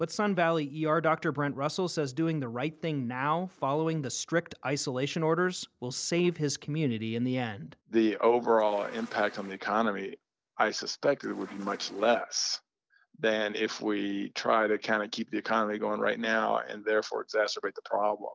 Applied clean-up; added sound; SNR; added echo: neural separator model SepFormer DNS4.